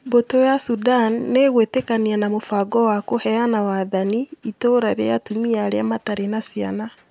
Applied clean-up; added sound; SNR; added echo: none; none; none; none.